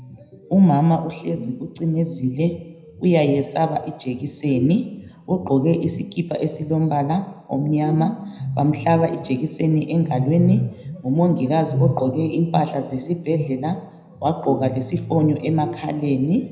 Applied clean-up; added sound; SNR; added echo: none; none; none; reverberation time 0.7 s.